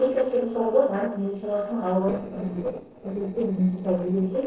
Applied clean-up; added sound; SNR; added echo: neural separator model SepFormer DNS4.